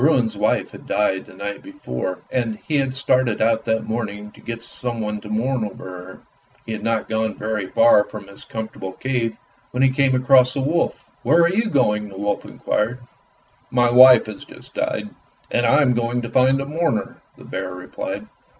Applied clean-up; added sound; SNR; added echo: none; none; none; none.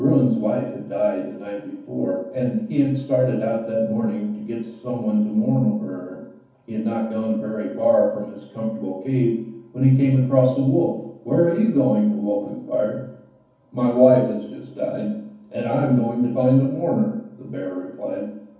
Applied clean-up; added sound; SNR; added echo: none; none; none; reverberation time 0.9 s.